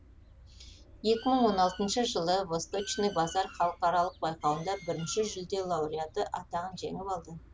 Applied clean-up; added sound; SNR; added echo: none; Bird; 19 dB; none.